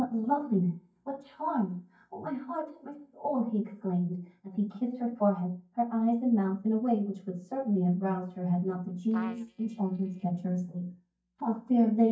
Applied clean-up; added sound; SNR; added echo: neural mask model DeepFilterNet 3.